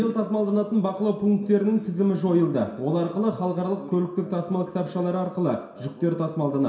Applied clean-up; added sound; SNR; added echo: none; none; none; reverberation time 0.7 s.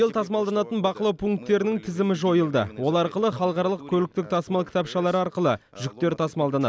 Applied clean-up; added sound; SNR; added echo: none; none; none; none.